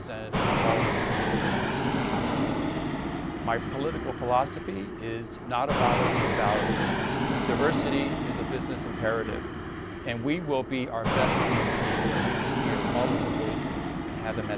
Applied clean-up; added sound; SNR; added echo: none; Fixed-wing aircraft, airplane; -4 dB; none.